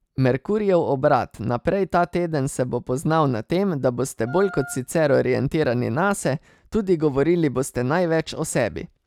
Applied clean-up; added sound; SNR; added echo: none; Wind instrument, woodwind instrument; 17 dB; none.